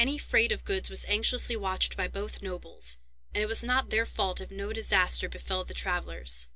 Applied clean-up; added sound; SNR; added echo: none; none; none; none.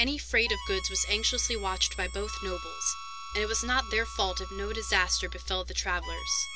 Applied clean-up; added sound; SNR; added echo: none; Harmonica; 12 dB; none.